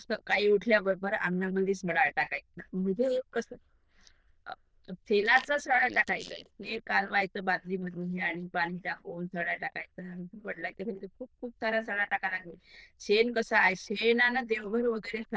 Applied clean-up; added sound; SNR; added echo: neural diffusion model UNIVERSE++.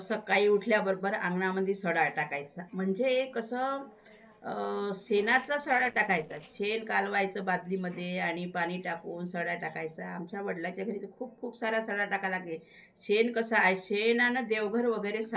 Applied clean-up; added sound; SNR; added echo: neural separator model SepFormer DNS4.